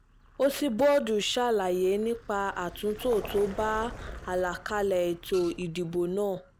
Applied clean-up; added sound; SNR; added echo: none; Printer + Vehicle; 17 dB; none.